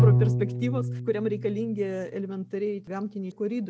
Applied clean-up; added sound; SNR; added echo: none; Bowed string instrument; -2 dB; none.